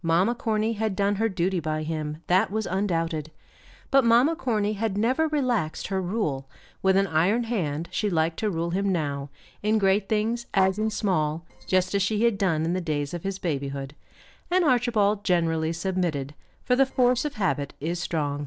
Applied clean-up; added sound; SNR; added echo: neural separator model SepFormer DNS4.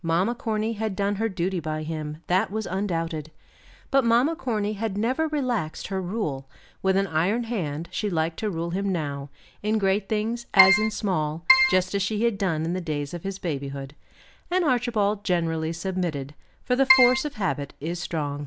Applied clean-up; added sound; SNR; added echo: none; Keyboard (musical); -5 dB; none.